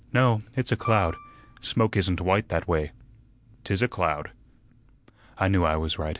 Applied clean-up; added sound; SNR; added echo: none; Piano; 12 dB; none.